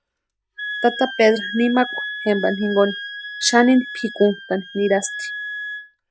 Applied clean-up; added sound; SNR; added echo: none; Wind instrument, woodwind instrument; 10 dB; none.